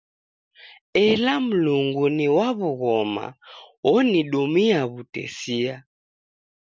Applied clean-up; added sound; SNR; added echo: none; none; none; none.